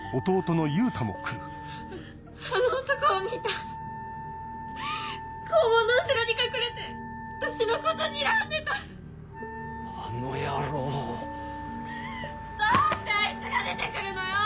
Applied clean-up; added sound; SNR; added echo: none; Wind instrument, woodwind instrument; 12 dB; none.